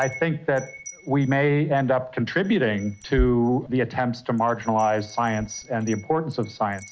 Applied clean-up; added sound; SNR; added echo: none; Wind chime; 13 dB; none.